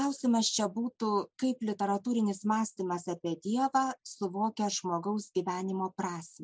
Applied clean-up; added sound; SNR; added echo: none; none; none; none.